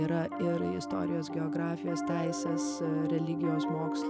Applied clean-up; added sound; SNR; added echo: none; Piano; 0 dB; none.